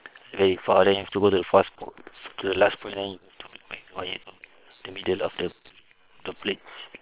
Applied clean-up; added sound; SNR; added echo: neural separator model SepFormer WHAM!.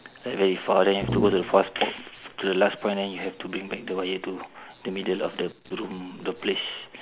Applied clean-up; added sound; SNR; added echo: none; Brass instrument; 5 dB; none.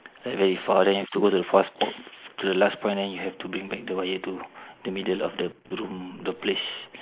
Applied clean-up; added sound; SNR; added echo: neural mask model Resemble Enhance denoiser.